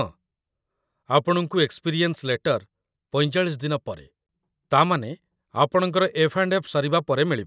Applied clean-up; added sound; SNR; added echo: none; none; none; none.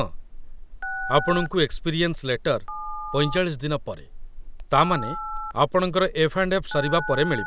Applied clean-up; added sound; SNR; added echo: none; Telephone; 8 dB; none.